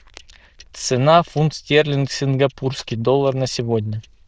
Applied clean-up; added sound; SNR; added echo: neural diffusion model UNIVERSE++.